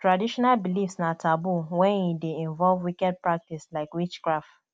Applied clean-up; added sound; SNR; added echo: none; none; none; none.